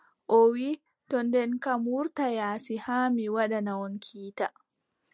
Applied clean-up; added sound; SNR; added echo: none; none; none; none.